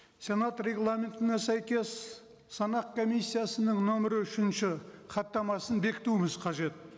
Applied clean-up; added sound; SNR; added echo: none; none; none; none.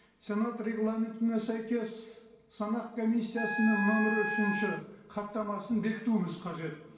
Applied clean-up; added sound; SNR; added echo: none; Wind instrument, woodwind instrument; 4 dB; reverberation time 0.6 s.